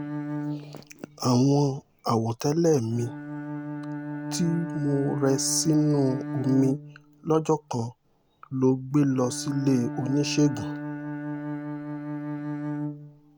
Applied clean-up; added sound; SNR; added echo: none; Bowed string instrument; 8 dB; none.